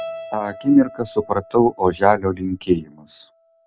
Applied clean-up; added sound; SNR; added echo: none; Keyboard (musical); 19 dB; none.